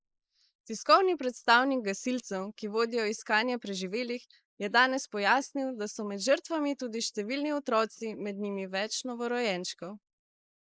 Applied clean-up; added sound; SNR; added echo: neural mask model Resemble Enhance denoiser.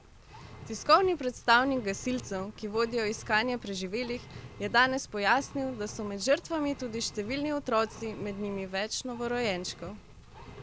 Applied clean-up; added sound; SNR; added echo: none; Engine; 17 dB; none.